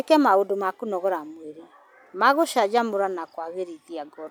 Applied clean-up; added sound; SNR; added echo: none; none; none; none.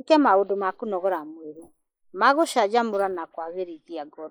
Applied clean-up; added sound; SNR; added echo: neural mask model Resemble Enhance denoiser.